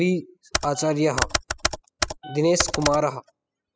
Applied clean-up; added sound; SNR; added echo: classical method spectral subtraction.